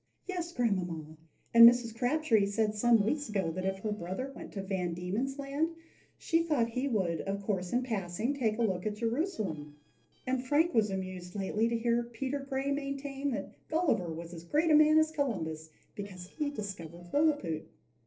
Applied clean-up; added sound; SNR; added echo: neural separator model SepFormer DNS4.